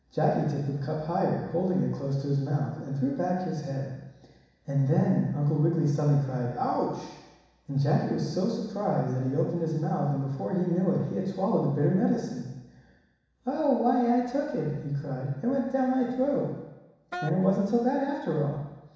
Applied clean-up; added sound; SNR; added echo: none; Wind instrument, woodwind instrument; 11 dB; reverberation time 1.1 s.